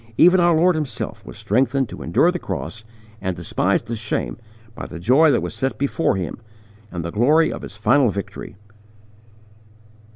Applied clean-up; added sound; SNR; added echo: none; none; none; none.